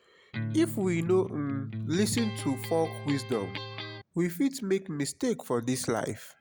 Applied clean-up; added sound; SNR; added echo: none; Electric guitar; 7 dB; none.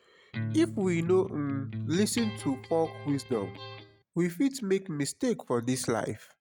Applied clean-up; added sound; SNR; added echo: neural mask model RNNoise.